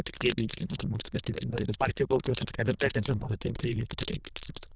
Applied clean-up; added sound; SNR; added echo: neural diffusion model UNIVERSE++.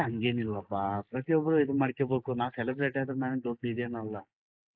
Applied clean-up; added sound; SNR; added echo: neural mask model Resemble Enhance denoiser.